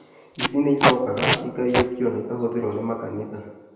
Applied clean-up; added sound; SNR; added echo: none; Packing tape, duct tape; -1 dB; reverberation time 0.9 s.